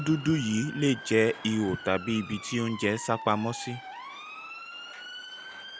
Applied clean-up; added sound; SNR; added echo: none; Motor vehicle (road) / Siren; 13 dB; none.